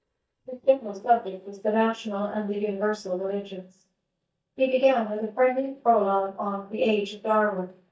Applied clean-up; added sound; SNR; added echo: neural mask model DeepFilterNet 3.